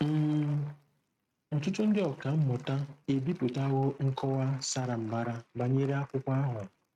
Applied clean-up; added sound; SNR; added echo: neural mask model RNNoise.